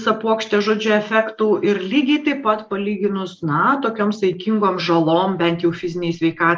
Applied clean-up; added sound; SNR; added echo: neural mask model Resemble Enhance denoiser.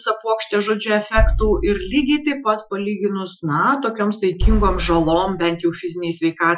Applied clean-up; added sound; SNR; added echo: classical method Wiener filter.